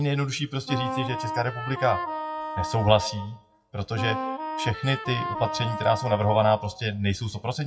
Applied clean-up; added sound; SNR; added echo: classical method WPE with log-MMSE.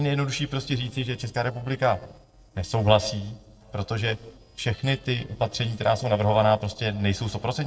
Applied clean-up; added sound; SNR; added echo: neural separator model SepFormer DNS4.